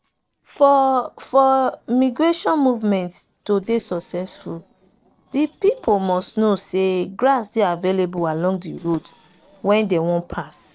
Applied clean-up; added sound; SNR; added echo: neural separator model SepFormer DNS4.